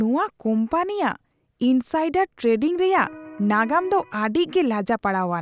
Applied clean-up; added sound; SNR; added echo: none; Electric guitar; 18 dB; none.